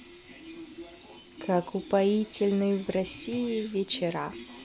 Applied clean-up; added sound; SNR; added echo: none; none; none; none.